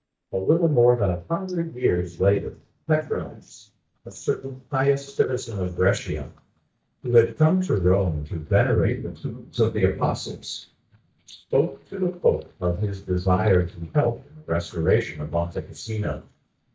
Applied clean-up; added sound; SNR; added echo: neural mask model DeepFilterNet 3.